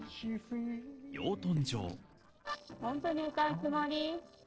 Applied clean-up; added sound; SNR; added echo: neural separator model SepFormer DNS4.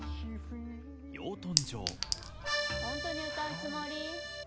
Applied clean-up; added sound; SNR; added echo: none; Chink, clink + Accordion; -4 dB; none.